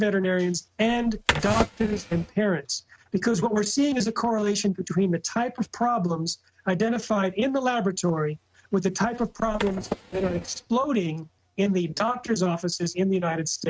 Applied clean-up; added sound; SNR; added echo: neural mask model RNNoise.